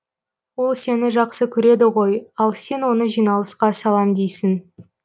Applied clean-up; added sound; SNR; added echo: none; none; none; none.